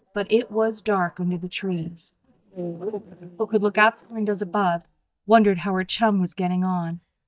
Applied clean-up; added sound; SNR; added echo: neural mask model DeepFilterNet 3.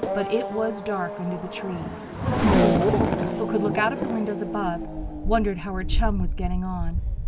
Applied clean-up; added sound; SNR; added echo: none; Race car, auto racing / Accelerating, revving, vroom; -3 dB; none.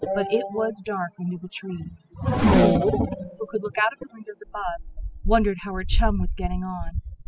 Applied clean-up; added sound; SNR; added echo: classical method spectral subtraction.